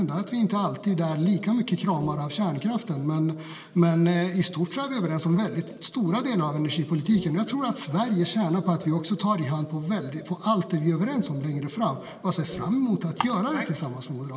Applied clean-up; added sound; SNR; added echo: none; Insect; 19 dB; reverberation time 2.1 s.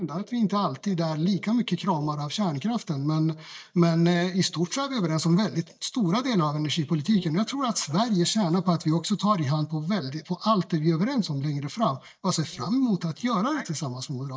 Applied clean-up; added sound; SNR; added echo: neural mask model DeepFilterNet 3.